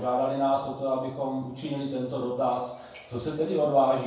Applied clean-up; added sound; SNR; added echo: none; none; none; reverberation time 0.6 s.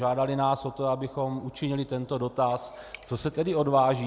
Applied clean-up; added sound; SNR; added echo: none; none; none; none.